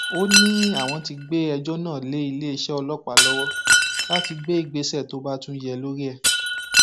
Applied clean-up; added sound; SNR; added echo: none; Shatter; -2 dB; none.